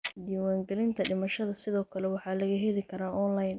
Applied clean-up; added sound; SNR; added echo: neural mask model Resemble Enhance denoiser.